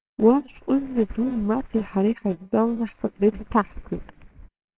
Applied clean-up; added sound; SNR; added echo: neural separator model SepFormer WHAMR!.